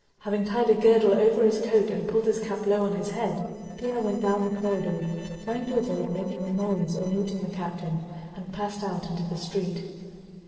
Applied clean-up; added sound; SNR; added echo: neural separator model SepFormer DNS4.